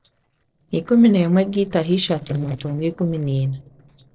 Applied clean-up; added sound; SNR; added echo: neural separator model SepFormer DNS4.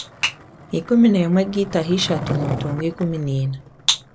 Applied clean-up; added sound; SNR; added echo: none; Skateboard; 11 dB; none.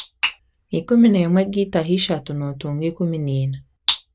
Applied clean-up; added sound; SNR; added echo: none; none; none; none.